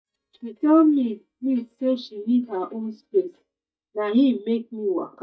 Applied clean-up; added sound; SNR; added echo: neural mask model DeepFilterNet 3.